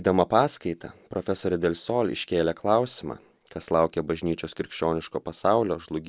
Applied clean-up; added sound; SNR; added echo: none; none; none; none.